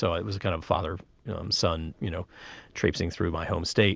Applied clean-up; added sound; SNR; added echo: none; none; none; none.